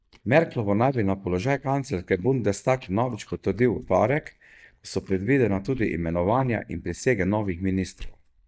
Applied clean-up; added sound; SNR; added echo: neural mask model DeepFilterNet 3.